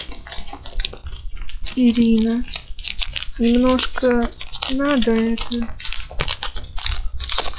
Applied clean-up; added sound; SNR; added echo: classical method log-MMSE.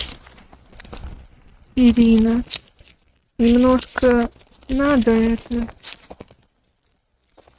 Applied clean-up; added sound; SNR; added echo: neural mask model RNNoise.